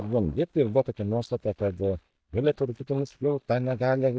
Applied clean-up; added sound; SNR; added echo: neural mask model DeepFilterNet 3.